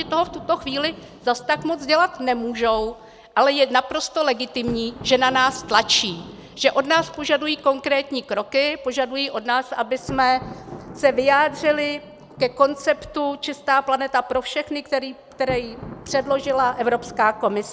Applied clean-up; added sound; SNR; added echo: none; Thunder; 19 dB; none.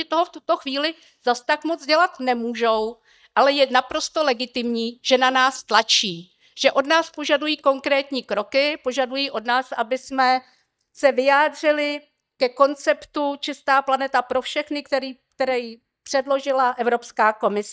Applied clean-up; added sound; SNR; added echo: neural mask model DeepFilterNet 3.